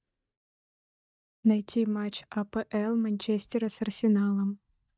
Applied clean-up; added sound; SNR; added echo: neural mask model DeepFilterNet 3.